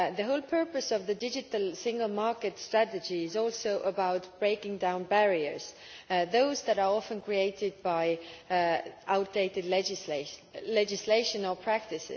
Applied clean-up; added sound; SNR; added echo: none; none; none; none.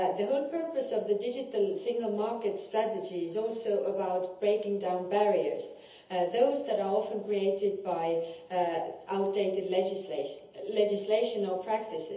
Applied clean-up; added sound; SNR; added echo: none; none; none; reverberation time 0.7 s.